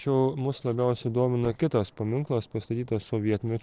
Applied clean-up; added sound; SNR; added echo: neural separator model SepFormer DNS4.